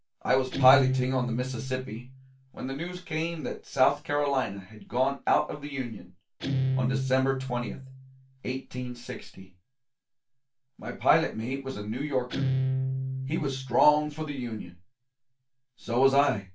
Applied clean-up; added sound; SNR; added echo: none; Guitar; 5 dB; reverberation time 0.2 s.